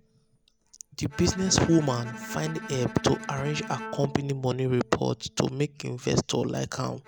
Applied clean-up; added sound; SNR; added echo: none; Bowed string instrument; 15 dB; none.